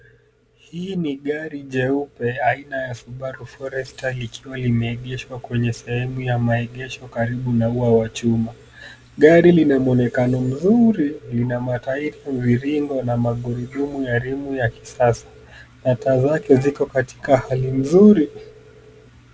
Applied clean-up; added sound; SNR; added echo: none; none; none; none.